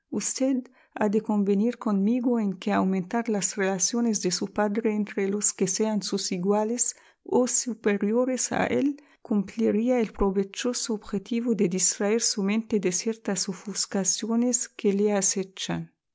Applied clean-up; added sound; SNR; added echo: none; none; none; none.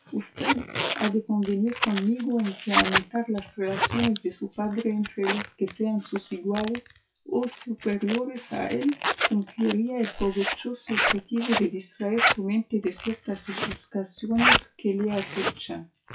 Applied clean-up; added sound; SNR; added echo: classical method WPE with log-MMSE.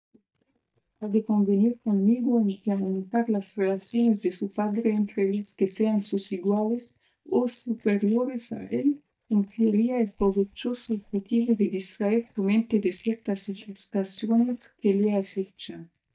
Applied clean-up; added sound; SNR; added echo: neural mask model DeepFilterNet 3.